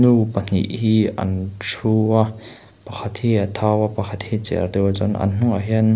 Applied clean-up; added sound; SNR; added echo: none; none; none; none.